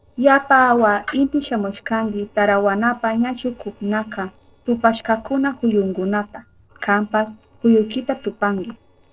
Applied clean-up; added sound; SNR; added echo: neural separator model SepFormer DNS4.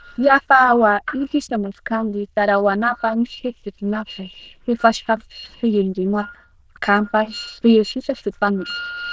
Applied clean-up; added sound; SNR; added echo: neural diffusion model UNIVERSE++.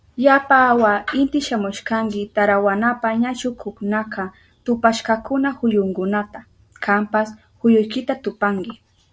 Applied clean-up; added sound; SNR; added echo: none; none; none; none.